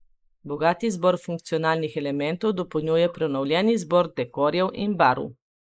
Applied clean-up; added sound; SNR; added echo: neural mask model Resemble Enhance denoiser.